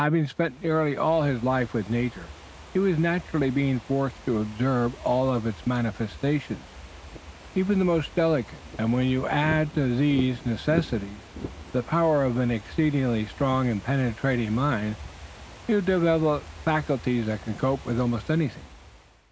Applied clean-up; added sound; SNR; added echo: none; Fireworks / Ocean; 16 dB; none.